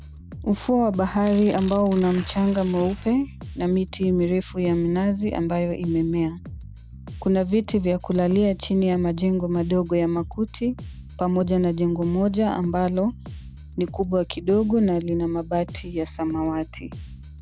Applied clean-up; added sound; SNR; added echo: none; Tearing + Bass guitar; 15 dB; none.